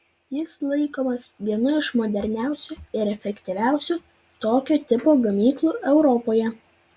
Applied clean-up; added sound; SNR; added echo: none; none; none; none.